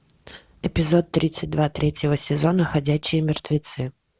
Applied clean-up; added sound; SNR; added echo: none; none; none; none.